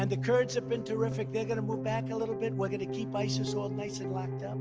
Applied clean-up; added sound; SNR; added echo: none; none; none; none.